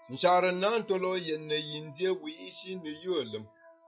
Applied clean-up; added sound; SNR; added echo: classical method log-MMSE.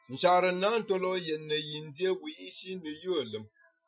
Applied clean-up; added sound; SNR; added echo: classical method Wiener filter.